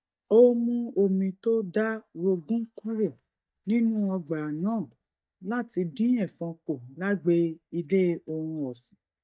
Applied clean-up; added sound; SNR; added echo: neural mask model DeepFilterNet 3.